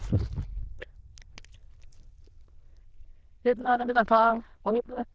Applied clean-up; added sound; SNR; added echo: neural diffusion model UNIVERSE++.